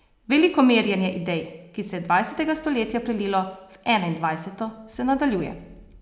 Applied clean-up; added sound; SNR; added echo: none; none; none; none.